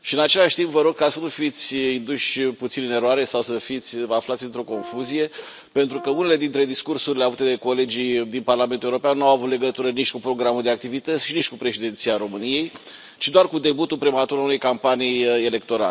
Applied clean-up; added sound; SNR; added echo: none; Brass instrument; 18 dB; none.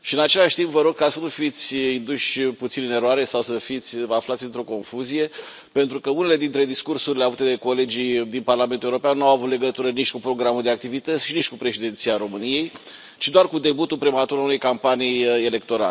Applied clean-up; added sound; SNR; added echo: none; none; none; none.